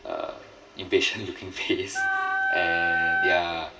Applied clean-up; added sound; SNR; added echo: none; Wind instrument, woodwind instrument; -4 dB; reverberation time 2.6 s.